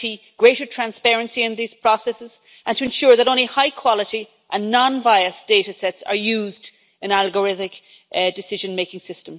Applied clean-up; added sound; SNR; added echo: none; none; none; none.